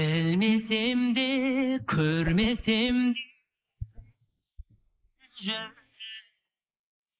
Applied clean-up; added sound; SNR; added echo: neural mask model Resemble Enhance denoiser.